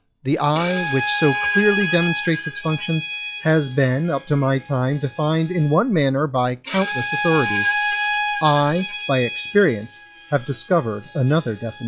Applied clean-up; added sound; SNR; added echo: classical method log-MMSE.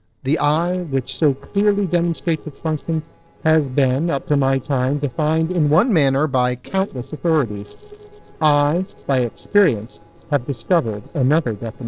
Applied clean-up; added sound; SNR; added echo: neural separator model SepFormer DNS4.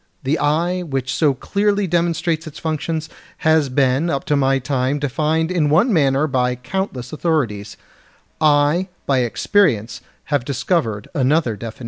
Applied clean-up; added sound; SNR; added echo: none; none; none; none.